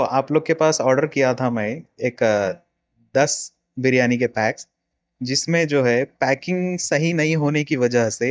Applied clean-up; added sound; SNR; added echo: neural mask model DeepFilterNet 3.